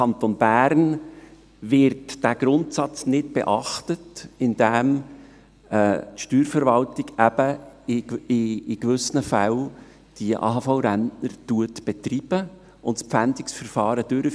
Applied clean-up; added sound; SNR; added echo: none; none; none; none.